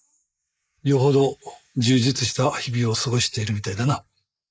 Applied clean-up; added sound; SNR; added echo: neural mask model Resemble Enhance denoiser.